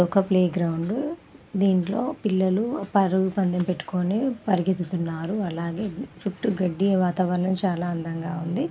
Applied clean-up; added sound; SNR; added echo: none; none; none; none.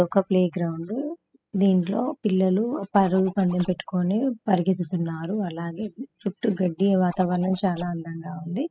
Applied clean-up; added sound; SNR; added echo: classical method spectral subtraction.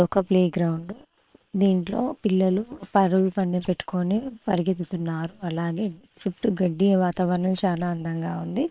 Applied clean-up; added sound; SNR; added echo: neural separator model SepFormer WHAM!.